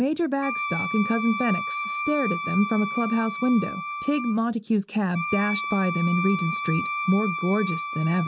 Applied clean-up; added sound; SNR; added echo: none; Wind instrument, woodwind instrument; 6 dB; none.